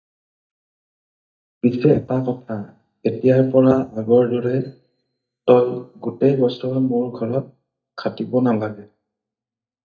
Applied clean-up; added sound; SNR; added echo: neural mask model DeepFilterNet 3.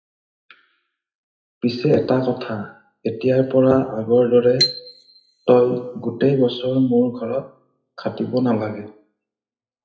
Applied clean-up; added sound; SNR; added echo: classical method WPE with log-MMSE.